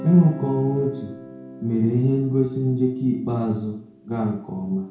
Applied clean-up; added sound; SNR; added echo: none; Guitar; 17 dB; reverberation time 0.5 s.